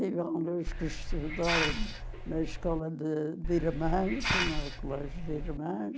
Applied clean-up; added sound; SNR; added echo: none; Hiss; 0 dB; none.